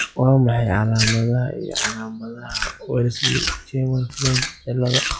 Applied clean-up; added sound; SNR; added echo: classical method log-MMSE.